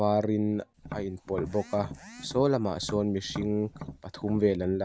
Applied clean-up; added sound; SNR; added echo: none; Tap; 14 dB; none.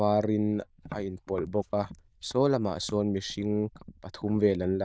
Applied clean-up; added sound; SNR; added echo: neural diffusion model UNIVERSE++.